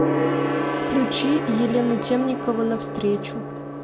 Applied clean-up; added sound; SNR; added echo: none; Gong; 1 dB; none.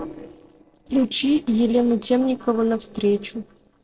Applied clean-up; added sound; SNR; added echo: neural separator model SepFormer DNS4.